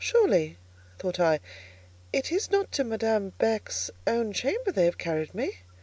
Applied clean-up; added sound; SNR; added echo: none; none; none; none.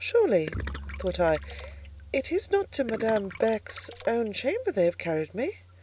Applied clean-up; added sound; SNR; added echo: none; Gurgling + Bowed string instrument; 12 dB; none.